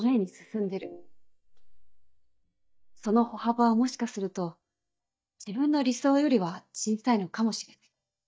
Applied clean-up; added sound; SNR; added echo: neural mask model DeepFilterNet 3.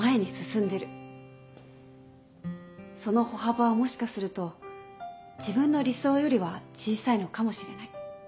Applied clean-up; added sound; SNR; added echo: none; none; none; none.